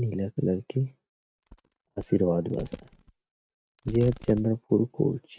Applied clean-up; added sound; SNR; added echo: neural mask model RNNoise.